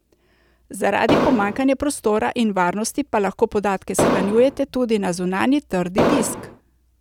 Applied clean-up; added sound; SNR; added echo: none; Explosion; 0 dB; none.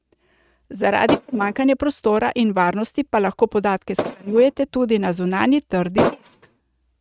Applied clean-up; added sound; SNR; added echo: neural mask model RNNoise.